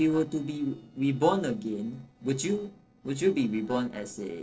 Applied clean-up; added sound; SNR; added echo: neural separator model SepFormer DNS4.